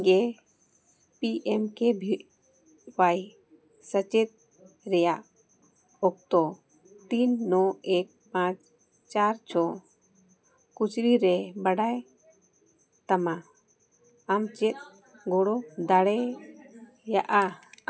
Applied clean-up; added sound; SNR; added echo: none; none; none; none.